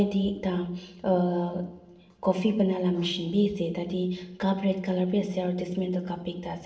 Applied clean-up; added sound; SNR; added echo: none; none; none; reverberation time 0.6 s.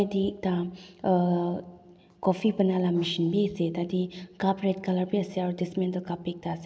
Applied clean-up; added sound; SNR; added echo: none; none; none; none.